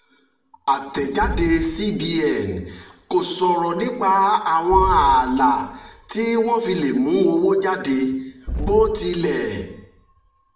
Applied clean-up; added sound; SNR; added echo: none; Boom; 11 dB; reverberation time 0.7 s.